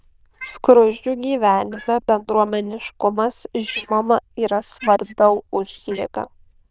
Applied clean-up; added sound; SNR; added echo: neural diffusion model UNIVERSE++.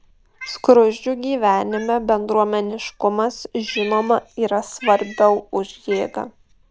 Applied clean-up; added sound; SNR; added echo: none; Cat; 19 dB; none.